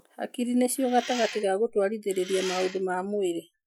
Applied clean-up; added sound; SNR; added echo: classical method Wiener filter.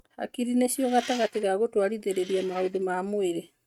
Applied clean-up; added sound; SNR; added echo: neural mask model RNNoise.